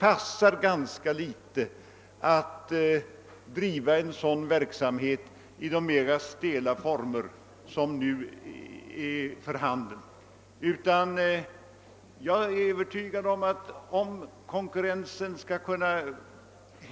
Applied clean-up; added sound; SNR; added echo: none; none; none; none.